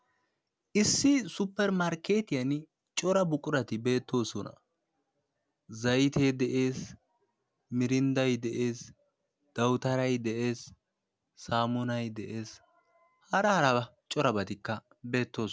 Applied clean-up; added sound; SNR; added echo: none; none; none; none.